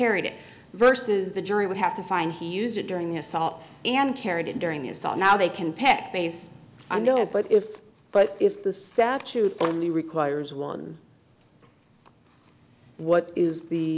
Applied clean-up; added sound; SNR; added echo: none; none; none; none.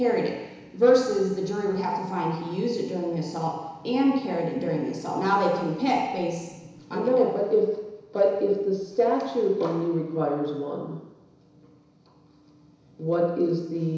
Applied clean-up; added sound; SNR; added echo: none; none; none; reverberation time 1.0 s.